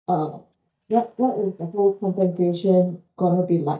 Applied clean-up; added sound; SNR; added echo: neural mask model DeepFilterNet 3.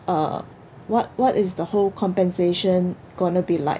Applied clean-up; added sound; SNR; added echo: none; none; none; none.